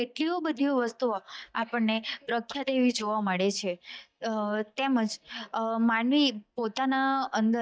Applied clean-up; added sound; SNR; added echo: neural mask model DeepFilterNet 3.